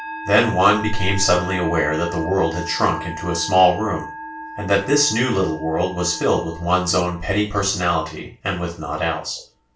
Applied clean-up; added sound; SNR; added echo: none; Musical instrument; 13 dB; reverberation time 0.3 s.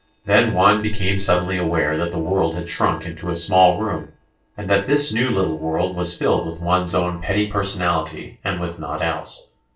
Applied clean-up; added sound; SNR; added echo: neural separator model SepFormer DNS4.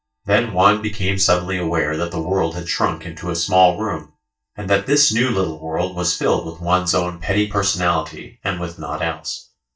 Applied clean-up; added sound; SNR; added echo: neural mask model DeepFilterNet 3.